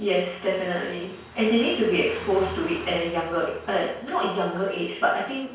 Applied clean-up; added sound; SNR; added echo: none; Car passing by; 18 dB; reverberation time 0.5 s.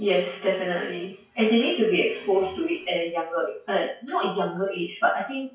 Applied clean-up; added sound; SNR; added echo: classical method WPE with log-MMSE.